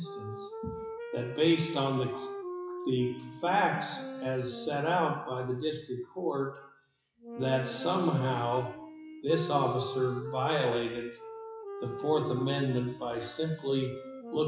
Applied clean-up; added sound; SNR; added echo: classical method WPE with log-MMSE.